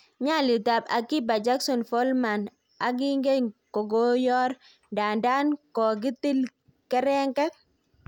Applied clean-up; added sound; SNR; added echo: none; none; none; none.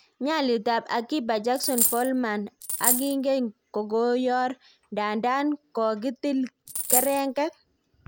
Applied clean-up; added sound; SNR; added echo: none; Coin (dropping); 0 dB; none.